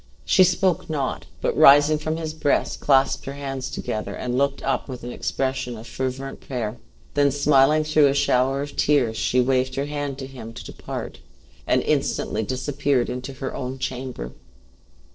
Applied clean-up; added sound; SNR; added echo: neural separator model SepFormer DNS4.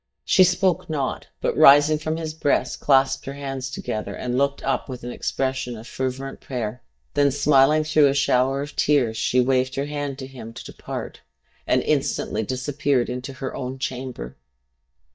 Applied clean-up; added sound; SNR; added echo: neural mask model DeepFilterNet 3.